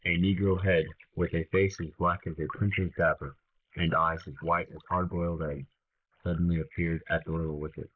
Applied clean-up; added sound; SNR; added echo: neural mask model Resemble Enhance denoiser.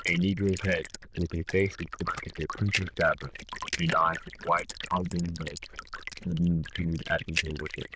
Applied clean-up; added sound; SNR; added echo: neural diffusion model UNIVERSE++.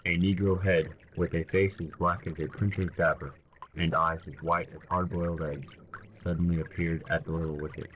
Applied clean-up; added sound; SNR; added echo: neural separator model SepFormer DNS4.